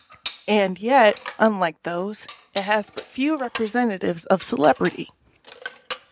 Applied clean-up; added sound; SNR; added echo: none; Dishes, pots, and pans; 16 dB; none.